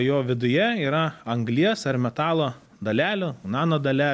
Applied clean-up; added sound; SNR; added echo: none; none; none; none.